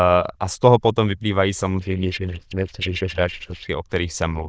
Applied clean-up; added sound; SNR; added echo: neural diffusion model UNIVERSE++.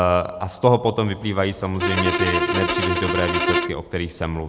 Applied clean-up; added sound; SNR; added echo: none; Bowed string instrument; 1 dB; none.